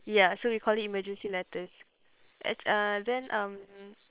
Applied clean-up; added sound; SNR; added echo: neural separator model SepFormer WHAM!.